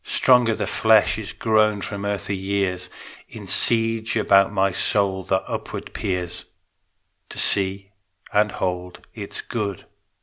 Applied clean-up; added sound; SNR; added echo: none; none; none; none.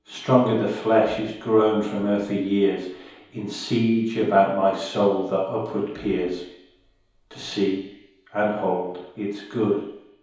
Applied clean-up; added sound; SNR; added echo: none; none; none; reverberation time 2.2 s.